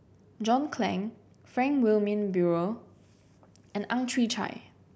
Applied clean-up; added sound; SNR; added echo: none; none; none; none.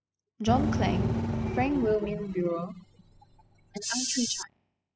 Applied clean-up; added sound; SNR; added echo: classical method spectral subtraction.